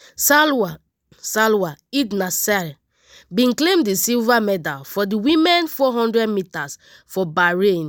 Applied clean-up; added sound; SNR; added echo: none; none; none; none.